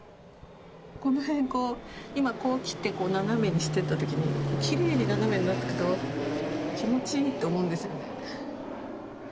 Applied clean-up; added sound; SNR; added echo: none; Fixed-wing aircraft, airplane; 3 dB; none.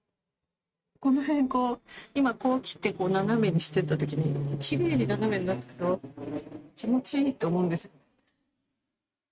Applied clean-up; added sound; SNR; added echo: neural mask model RNNoise.